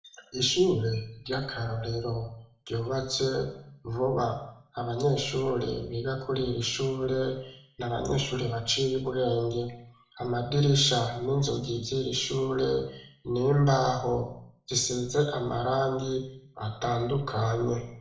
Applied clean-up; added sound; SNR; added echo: none; none; none; reverberation time 0.6 s.